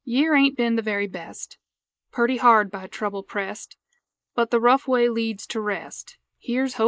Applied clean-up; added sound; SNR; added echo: neural mask model Resemble Enhance denoiser.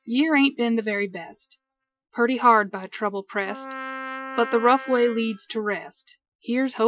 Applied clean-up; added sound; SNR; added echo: classical method Wiener filter.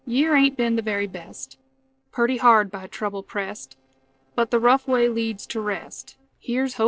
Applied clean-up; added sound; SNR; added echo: neural separator model SepFormer DNS4.